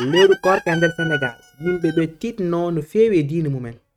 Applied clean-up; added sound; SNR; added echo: neural mask model RNNoise.